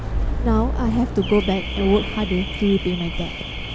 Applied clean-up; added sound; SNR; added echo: none; Alarm / Car; 3 dB; none.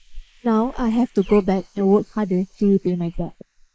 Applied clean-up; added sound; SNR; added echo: neural mask model Resemble Enhance denoiser.